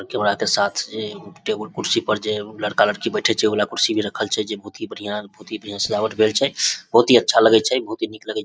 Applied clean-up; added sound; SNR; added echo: neural mask model DeepFilterNet 3.